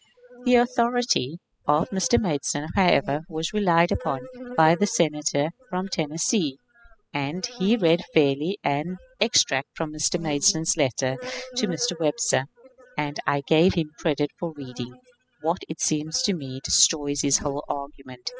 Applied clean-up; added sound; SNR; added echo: classical method spectral subtraction.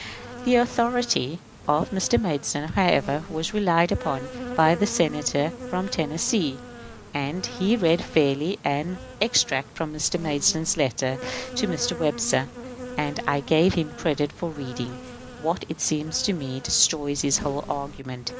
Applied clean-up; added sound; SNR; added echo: none; Insect; 13 dB; none.